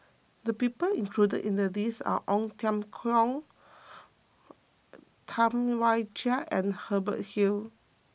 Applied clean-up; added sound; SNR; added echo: none; none; none; none.